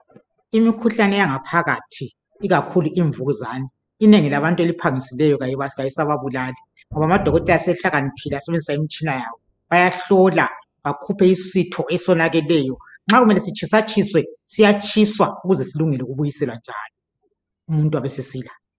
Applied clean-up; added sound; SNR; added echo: classical method spectral subtraction.